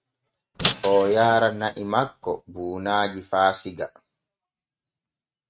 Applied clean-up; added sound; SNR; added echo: neural mask model RNNoise.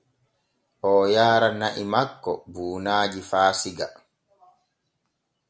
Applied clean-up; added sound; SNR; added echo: none; none; none; none.